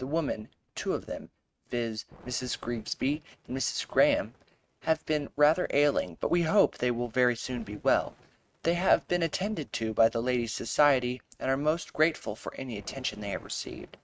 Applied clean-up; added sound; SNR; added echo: neural mask model RNNoise.